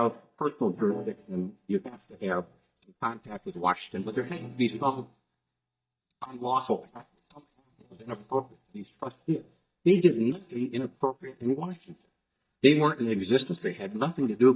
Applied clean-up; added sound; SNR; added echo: neural mask model DeepFilterNet 3.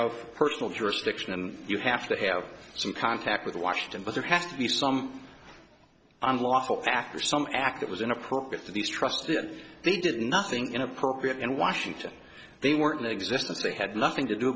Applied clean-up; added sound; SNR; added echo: none; none; none; none.